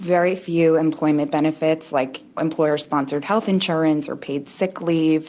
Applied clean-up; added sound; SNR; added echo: none; none; none; none.